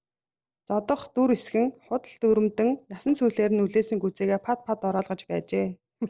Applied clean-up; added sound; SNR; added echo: neural separator model SepFormer DNS4.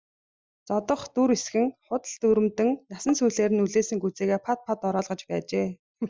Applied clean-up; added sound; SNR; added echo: classical method Wiener filter.